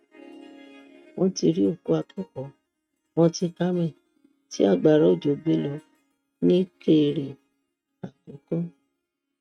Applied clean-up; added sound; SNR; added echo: neural mask model RNNoise.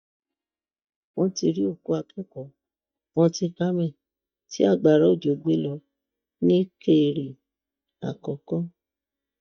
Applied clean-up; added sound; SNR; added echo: neural mask model DeepFilterNet 3.